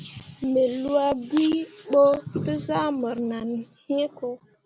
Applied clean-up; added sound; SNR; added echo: none; none; none; none.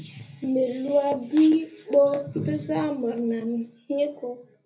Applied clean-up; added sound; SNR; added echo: none; none; none; reverberation time 0.3 s.